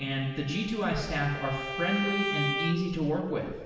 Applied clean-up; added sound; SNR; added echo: none; Bowed string instrument; 6 dB; reverberation time 1.0 s.